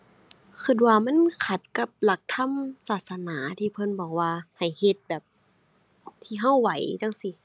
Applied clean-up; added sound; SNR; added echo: none; none; none; none.